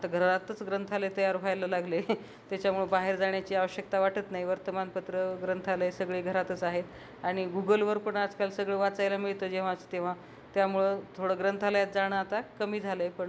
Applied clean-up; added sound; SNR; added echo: none; none; none; none.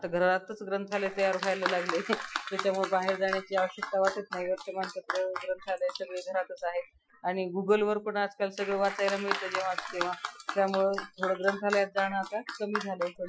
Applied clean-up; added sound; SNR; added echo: classical method Wiener filter.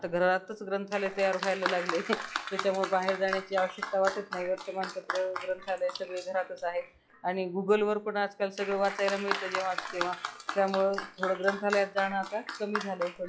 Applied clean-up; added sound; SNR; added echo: classical method log-MMSE.